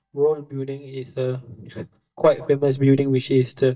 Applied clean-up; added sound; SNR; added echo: neural mask model DeepFilterNet 3.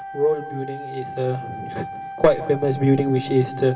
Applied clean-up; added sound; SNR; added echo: none; Wind instrument, woodwind instrument; 12 dB; reverberation time 2.9 s.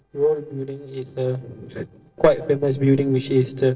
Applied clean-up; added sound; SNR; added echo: neural separator model SepFormer DNS4.